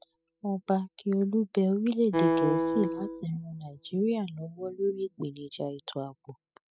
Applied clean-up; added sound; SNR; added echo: classical method spectral subtraction.